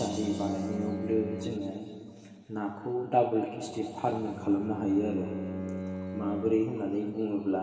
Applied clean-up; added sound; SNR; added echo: none; Bowed string instrument; 9 dB; reverberation time 2.4 s.